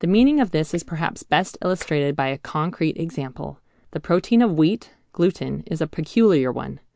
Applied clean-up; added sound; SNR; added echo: neural mask model DeepFilterNet 3.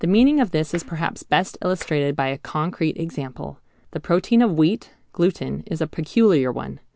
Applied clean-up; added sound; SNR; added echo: none; Tap; 20 dB; none.